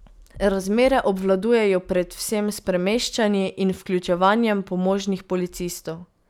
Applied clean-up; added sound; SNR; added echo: none; none; none; none.